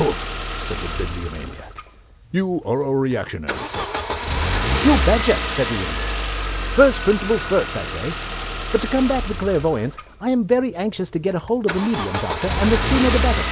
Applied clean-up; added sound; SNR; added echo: none; Engine starting / Car; 3 dB; none.